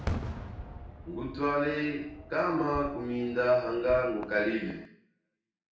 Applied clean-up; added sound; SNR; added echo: none; Fireworks; 11 dB; reverberation time 0.6 s.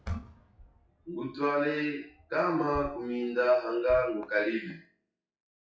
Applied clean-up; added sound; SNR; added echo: classical method WPE with log-MMSE.